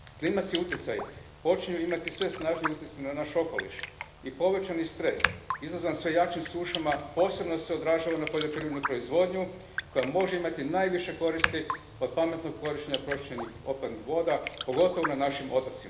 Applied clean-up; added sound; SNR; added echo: none; Raindrop; 8 dB; reverberation time 1.0 s.